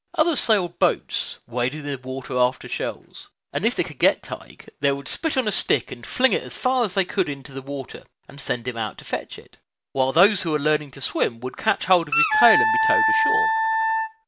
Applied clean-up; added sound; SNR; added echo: none; Wind instrument, woodwind instrument; -4 dB; none.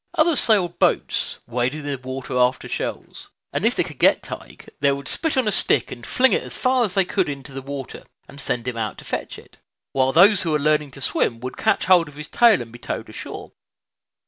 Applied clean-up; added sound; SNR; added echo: none; none; none; none.